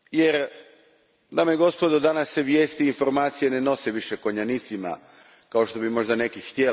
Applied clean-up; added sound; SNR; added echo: none; none; none; none.